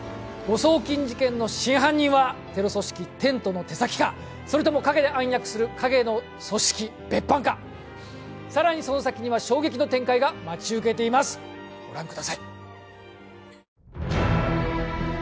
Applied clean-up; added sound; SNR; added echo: none; none; none; none.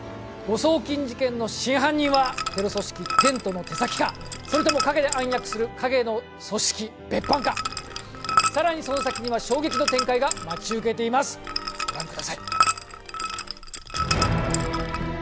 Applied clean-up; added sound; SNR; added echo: none; Liquid; 3 dB; none.